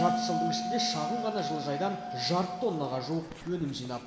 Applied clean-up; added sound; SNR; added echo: none; Bell; 2 dB; reverberation time 1.1 s.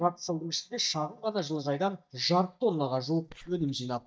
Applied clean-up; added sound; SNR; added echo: neural mask model DeepFilterNet 3.